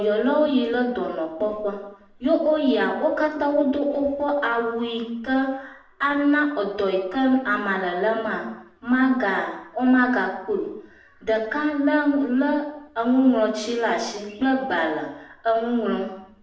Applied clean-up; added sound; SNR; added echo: none; none; none; reverberation time 0.7 s.